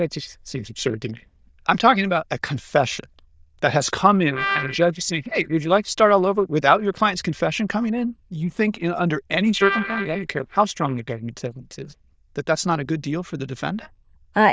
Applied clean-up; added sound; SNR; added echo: neural diffusion model UNIVERSE++.